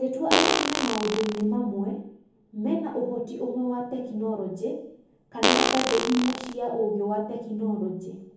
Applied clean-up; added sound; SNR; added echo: none; Fart; -3 dB; reverberation time 0.7 s.